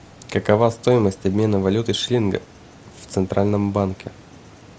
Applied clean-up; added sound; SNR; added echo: none; none; none; none.